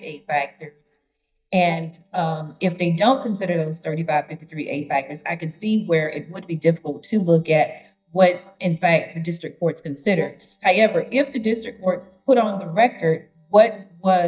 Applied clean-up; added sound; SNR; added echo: neural mask model DeepFilterNet 3.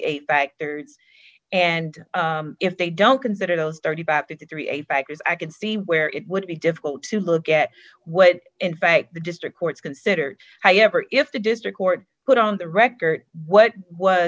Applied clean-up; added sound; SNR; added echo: none; none; none; none.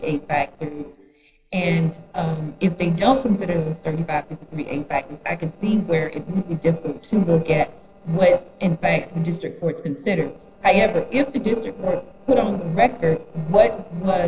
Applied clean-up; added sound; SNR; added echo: neural separator model SepFormer DNS4.